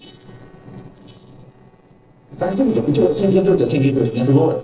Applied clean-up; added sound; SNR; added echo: neural separator model SepFormer DNS4.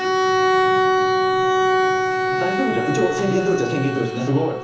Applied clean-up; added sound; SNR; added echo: none; Bowed string instrument; -4 dB; reverberation time 0.7 s.